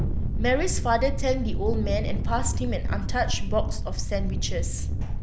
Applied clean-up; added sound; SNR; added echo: none; Thunder; -3 dB; none.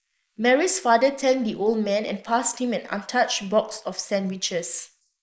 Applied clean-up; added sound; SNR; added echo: neural mask model Resemble Enhance denoiser.